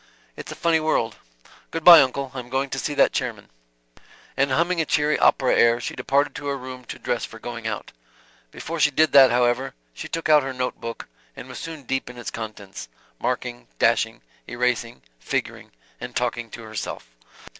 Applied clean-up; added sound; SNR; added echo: none; none; none; none.